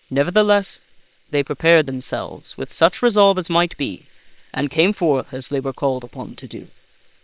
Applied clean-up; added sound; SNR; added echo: neural separator model SepFormer WHAM!.